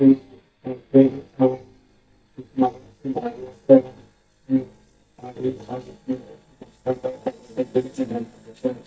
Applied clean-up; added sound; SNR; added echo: neural mask model DeepFilterNet 3.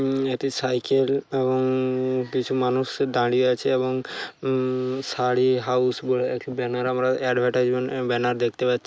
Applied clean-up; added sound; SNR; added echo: none; none; none; none.